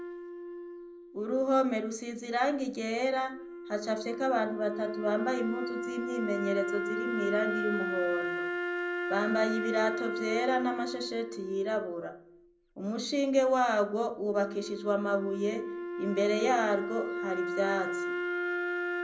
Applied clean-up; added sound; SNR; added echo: none; Wind instrument, woodwind instrument; 4 dB; reverberation time 0.5 s.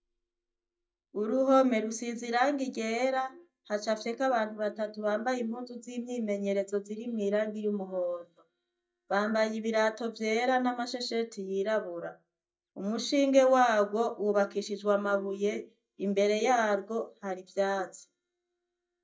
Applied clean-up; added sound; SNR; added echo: neural mask model DeepFilterNet 3.